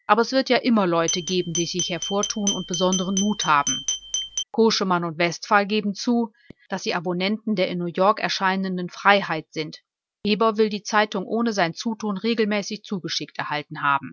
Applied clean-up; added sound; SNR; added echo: none; Glass; 6 dB; none.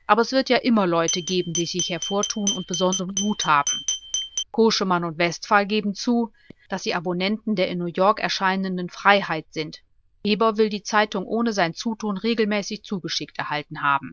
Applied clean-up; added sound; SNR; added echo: neural diffusion model UNIVERSE++.